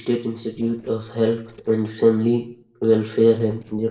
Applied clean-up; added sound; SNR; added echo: neural separator model SepFormer DNS4.